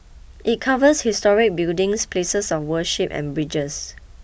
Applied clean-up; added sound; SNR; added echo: none; none; none; none.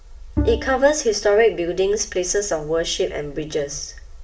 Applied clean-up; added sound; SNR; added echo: none; Bowed string instrument; 8 dB; reverberation time 0.4 s.